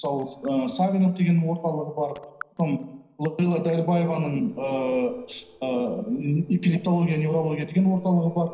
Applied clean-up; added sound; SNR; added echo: neural separator model SepFormer DNS4.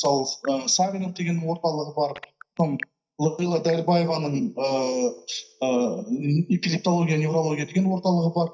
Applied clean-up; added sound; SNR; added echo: neural mask model DeepFilterNet 3.